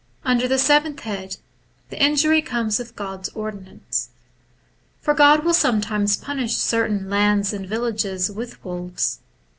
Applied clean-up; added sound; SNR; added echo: none; none; none; none.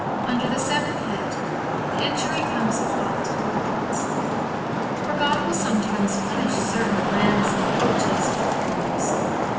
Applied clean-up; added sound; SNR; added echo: none; Traffic noise, roadway noise; -5 dB; reverberation time 1.0 s.